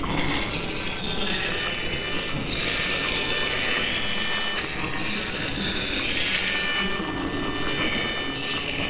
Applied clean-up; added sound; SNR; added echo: neural separator model SepFormer WHAMR!.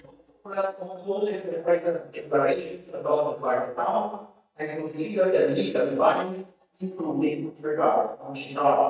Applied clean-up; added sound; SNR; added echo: neural mask model DeepFilterNet 3.